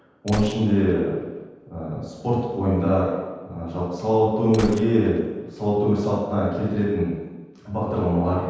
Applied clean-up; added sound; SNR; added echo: none; Gunshot, gunfire; 18 dB; reverberation time 1.2 s.